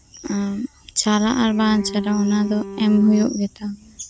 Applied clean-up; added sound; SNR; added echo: none; Bowed string instrument; 12 dB; none.